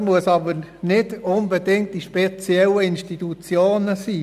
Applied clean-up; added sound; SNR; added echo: none; none; none; none.